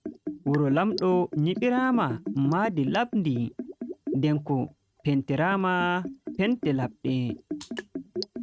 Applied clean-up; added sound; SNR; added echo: neural mask model RNNoise.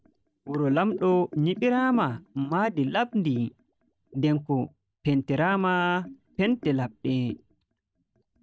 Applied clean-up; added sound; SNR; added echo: neural mask model DeepFilterNet 3.